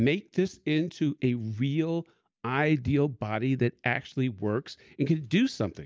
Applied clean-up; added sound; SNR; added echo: none; none; none; none.